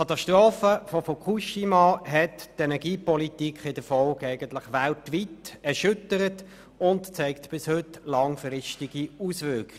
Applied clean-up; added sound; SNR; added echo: none; none; none; none.